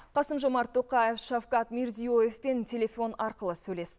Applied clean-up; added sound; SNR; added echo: none; none; none; none.